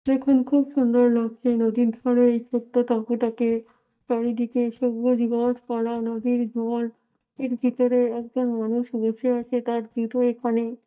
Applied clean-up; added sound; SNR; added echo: neural mask model DeepFilterNet 3.